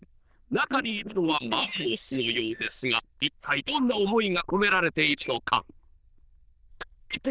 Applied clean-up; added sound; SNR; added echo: neural diffusion model UNIVERSE++.